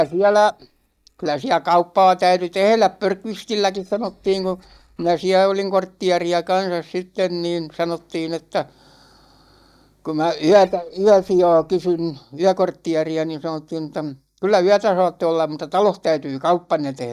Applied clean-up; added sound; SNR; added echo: neural mask model DeepFilterNet 3.